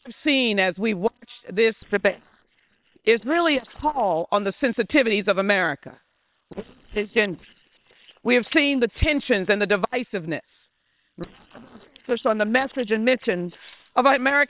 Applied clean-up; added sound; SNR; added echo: neural separator model SepFormer WHAM!.